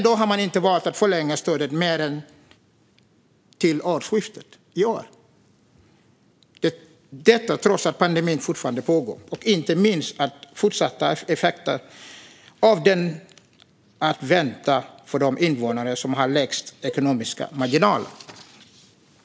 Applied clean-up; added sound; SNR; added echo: none; Cowbell; 17 dB; none.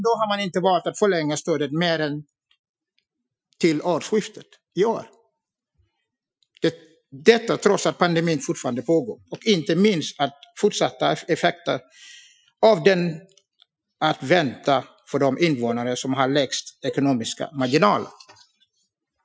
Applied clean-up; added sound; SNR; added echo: classical method Wiener filter.